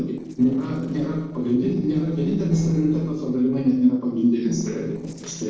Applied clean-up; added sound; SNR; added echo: neural separator model SepFormer DNS4.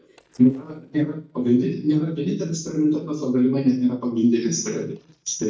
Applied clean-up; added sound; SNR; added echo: neural mask model DeepFilterNet 3.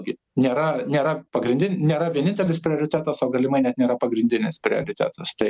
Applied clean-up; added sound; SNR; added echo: none; none; none; none.